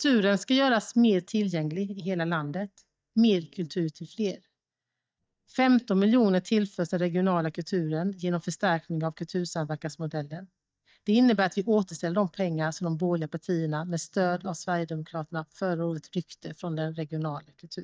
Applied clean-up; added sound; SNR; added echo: neural mask model DeepFilterNet 3.